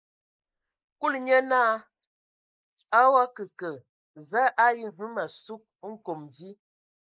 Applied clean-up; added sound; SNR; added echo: neural mask model Resemble Enhance denoiser.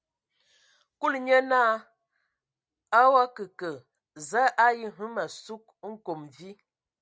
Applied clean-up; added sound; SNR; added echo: none; none; none; none.